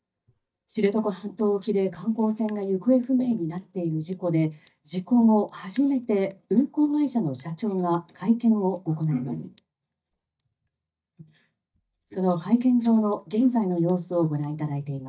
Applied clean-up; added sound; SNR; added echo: neural mask model DeepFilterNet 3.